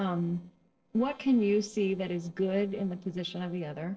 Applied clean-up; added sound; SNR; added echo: neural separator model SepFormer DNS4.